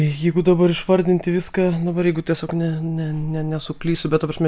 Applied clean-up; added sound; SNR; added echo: none; none; none; none.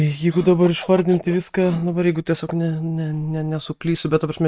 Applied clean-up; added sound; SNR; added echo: neural mask model RNNoise.